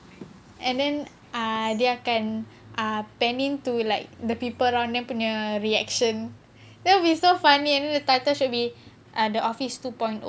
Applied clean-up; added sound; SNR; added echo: none; none; none; none.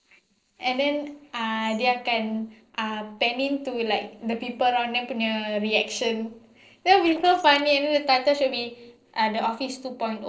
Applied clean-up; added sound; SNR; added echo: neural separator model SepFormer DNS4.